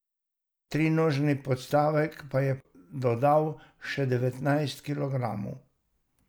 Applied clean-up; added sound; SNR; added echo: none; none; none; none.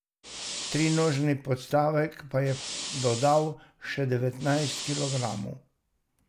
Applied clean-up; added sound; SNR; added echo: none; Fire; 9 dB; none.